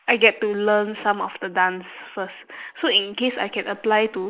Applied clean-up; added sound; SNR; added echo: neural mask model Resemble Enhance denoiser.